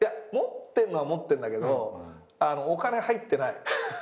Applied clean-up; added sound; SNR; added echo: none; none; none; none.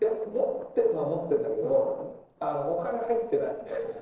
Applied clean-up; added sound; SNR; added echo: neural separator model SepFormer DNS4.